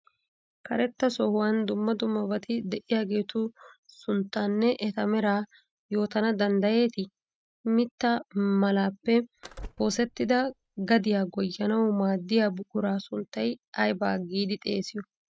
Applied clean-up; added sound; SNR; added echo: neural mask model RNNoise.